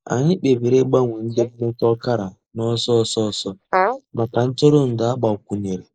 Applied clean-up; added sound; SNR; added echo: neural mask model Resemble Enhance denoiser.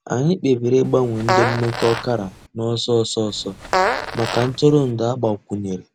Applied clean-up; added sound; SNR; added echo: none; Fart; 4 dB; none.